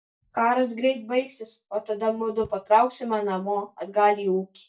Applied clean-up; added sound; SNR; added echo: neural mask model DeepFilterNet 3.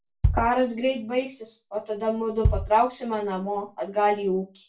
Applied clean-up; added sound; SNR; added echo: none; Bass drum; 5 dB; reverberation time 0.2 s.